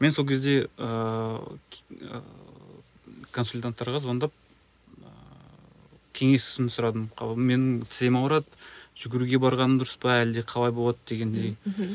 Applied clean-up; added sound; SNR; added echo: none; none; none; none.